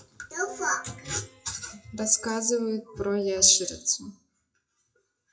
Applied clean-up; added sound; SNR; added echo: classical method WPE with log-MMSE.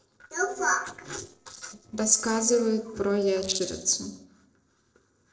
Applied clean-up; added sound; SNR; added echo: neural separator model SepFormer DNS4.